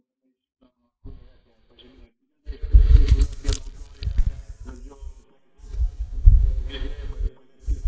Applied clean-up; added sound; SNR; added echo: neural mask model DeepFilterNet 3.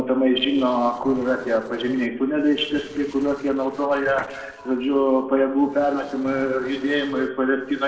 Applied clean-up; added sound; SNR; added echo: neural separator model SepFormer DNS4.